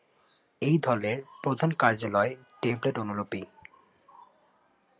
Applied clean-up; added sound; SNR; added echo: none; none; none; none.